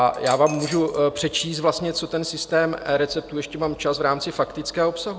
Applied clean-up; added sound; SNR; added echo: none; Coin (dropping); 15 dB; none.